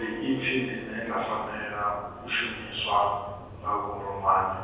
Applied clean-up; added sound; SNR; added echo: none; Church bell; 13 dB; reverberation time 1.3 s.